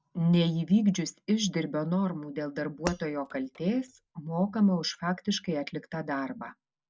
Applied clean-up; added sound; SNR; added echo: none; Shatter; 13 dB; none.